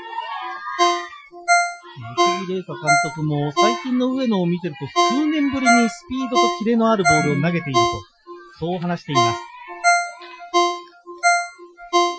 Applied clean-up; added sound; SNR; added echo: classical method Wiener filter.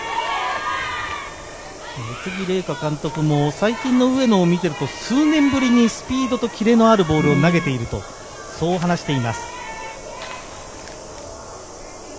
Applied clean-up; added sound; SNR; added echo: none; none; none; none.